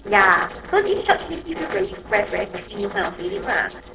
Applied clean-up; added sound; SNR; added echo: neural separator model SepFormer DNS4.